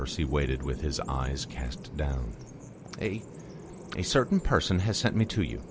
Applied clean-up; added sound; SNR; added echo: none; Bird vocalization, bird call, bird song; 13 dB; none.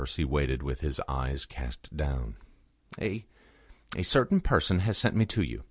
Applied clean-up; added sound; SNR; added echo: none; none; none; none.